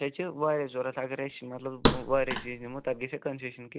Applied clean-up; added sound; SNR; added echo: none; Thump, thud; -1 dB; none.